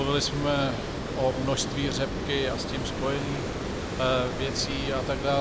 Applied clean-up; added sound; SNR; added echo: none; Water; 3 dB; none.